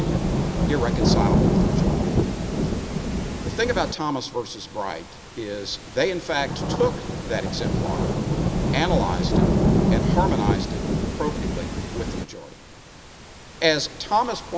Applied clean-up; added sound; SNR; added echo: none; Rain / Thunderstorm; -4 dB; none.